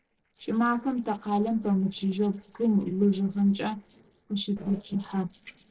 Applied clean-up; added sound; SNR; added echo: neural separator model SepFormer DNS4.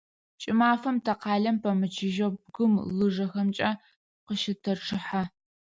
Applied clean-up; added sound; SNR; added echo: none; none; none; none.